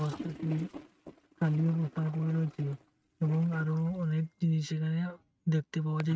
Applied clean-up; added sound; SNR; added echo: neural mask model RNNoise.